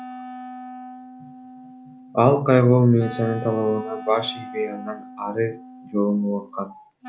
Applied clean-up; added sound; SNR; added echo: none; Wind instrument, woodwind instrument; 16 dB; none.